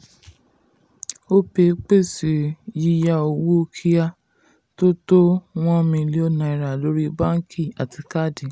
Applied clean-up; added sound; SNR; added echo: none; none; none; none.